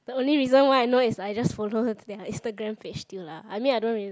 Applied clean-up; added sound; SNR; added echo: none; none; none; none.